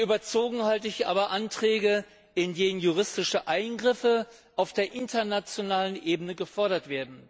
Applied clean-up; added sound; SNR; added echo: none; none; none; none.